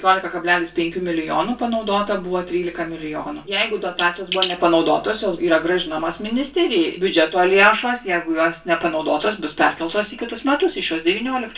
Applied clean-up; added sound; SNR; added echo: none; none; none; reverberation time 0.2 s.